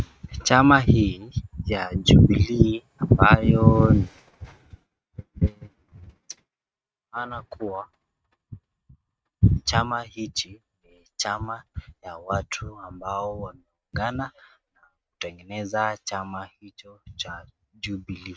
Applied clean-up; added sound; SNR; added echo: neural mask model RNNoise.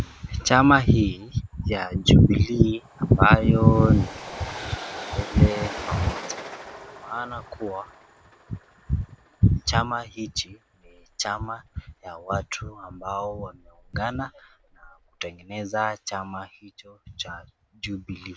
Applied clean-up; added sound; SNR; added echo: none; Train; 18 dB; none.